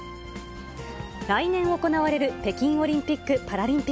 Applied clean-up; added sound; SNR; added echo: none; none; none; none.